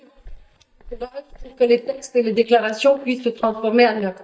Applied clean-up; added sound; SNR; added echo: neural mask model DeepFilterNet 3.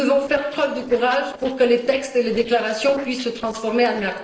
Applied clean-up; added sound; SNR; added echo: neural separator model SepFormer DNS4.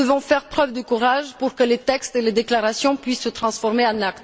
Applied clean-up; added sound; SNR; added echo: none; none; none; none.